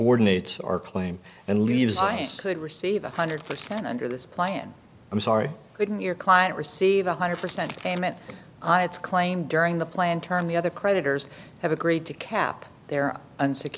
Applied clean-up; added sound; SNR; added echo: none; Crushing / Wood; 18 dB; none.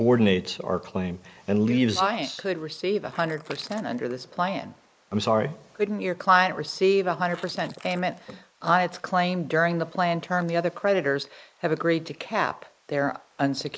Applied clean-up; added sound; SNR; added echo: neural mask model Resemble Enhance denoiser.